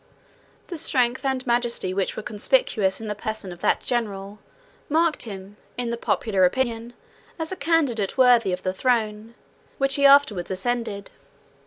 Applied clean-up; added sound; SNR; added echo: none; none; none; none.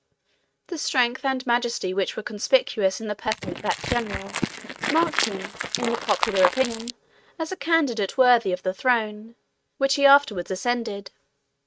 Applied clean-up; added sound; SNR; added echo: neural mask model RNNoise.